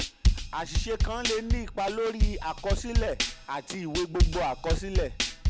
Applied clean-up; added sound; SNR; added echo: none; Drum kit; -5 dB; none.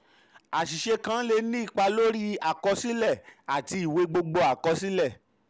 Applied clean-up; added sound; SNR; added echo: none; none; none; none.